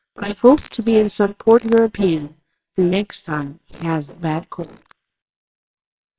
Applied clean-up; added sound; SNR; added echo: neural separator model SepFormer WHAMR!.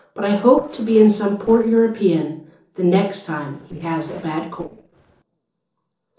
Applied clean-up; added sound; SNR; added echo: neural separator model SepFormer DNS4.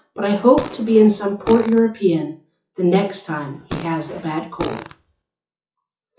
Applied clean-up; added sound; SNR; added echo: classical method WPE with log-MMSE.